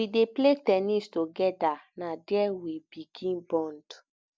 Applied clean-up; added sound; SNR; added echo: none; none; none; none.